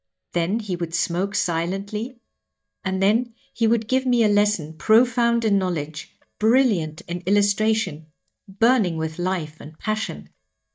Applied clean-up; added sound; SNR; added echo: neural mask model DeepFilterNet 3.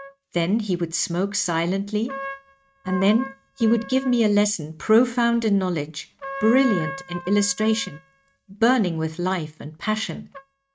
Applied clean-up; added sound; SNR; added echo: neural mask model RNNoise.